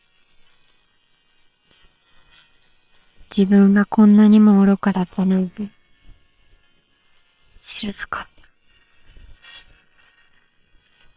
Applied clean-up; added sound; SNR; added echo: neural separator model SepFormer WHAM!.